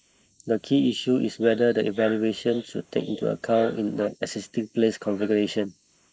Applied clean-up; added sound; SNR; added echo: neural mask model Resemble Enhance denoiser.